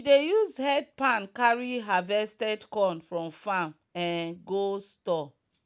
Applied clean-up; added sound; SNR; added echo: none; none; none; none.